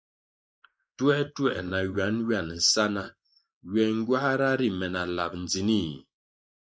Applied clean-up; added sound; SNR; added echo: neural mask model Resemble Enhance denoiser.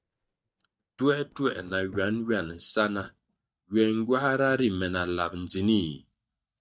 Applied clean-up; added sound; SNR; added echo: neural mask model DeepFilterNet 3.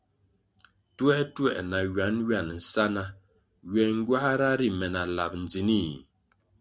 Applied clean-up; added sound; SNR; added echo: none; none; none; none.